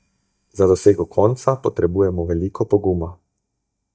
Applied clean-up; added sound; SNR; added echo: neural mask model DeepFilterNet 3.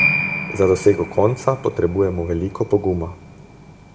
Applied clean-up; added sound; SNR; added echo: none; Piano; 7 dB; reverberation time 1.3 s.